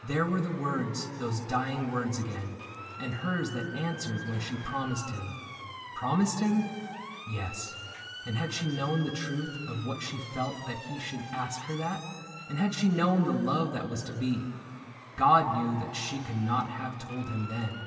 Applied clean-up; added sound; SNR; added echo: none; Motor vehicle (road) / Siren; 14 dB; reverberation time 2.4 s.